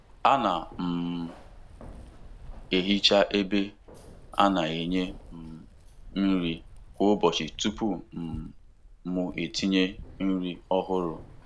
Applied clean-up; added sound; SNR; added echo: none; Keys jangling; 17 dB; none.